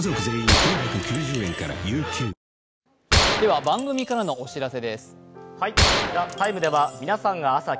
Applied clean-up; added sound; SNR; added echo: none; Gunshot, gunfire; 0 dB; none.